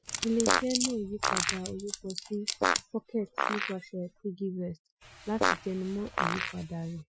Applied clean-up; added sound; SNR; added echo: classical method Wiener filter.